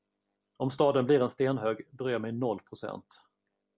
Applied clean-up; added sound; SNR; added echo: none; none; none; none.